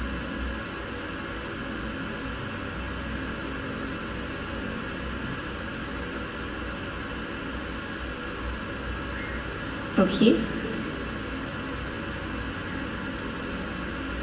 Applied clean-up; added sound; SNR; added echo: none; none; none; reverberation time 1.9 s.